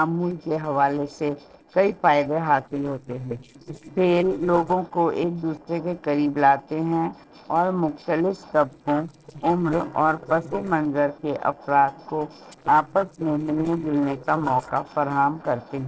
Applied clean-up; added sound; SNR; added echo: neural separator model SepFormer DNS4.